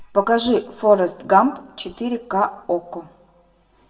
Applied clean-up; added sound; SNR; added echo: none; none; none; reverberation time 0.7 s.